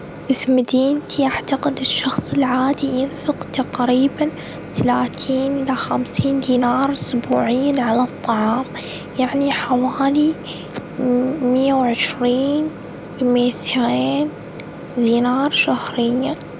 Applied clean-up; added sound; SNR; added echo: none; Microwave oven; 13 dB; none.